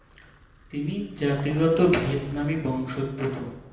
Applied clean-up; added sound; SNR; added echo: none; Vehicle; 20 dB; reverberation time 0.9 s.